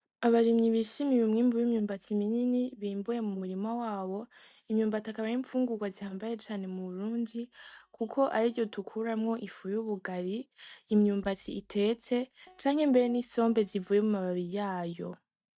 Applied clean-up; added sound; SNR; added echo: neural mask model DeepFilterNet 3.